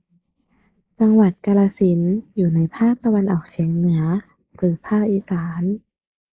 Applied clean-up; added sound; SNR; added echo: neural mask model Resemble Enhance denoiser.